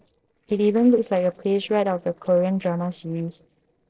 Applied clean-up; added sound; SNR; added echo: neural separator model SepFormer DNS4.